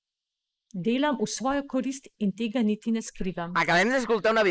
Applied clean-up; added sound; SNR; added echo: neural mask model Resemble Enhance denoiser.